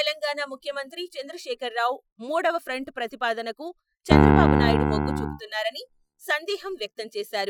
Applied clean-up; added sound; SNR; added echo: classical method Wiener filter.